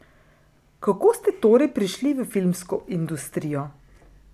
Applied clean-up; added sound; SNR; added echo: none; none; none; none.